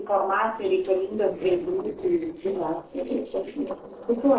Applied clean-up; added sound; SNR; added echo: neural separator model SepFormer DNS4.